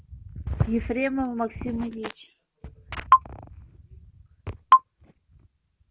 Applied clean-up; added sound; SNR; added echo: none; none; none; none.